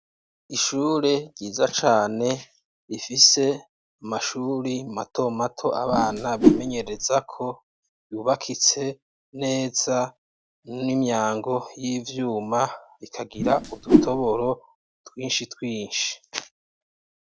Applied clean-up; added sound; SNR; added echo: none; Whoosh, swoosh, swish; -4 dB; none.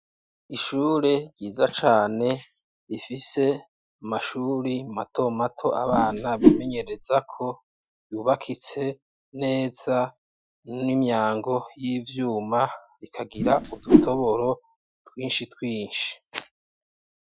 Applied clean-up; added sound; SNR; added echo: classical method Wiener filter.